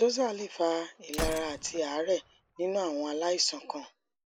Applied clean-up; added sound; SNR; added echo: none; Gunshot, gunfire; 11 dB; none.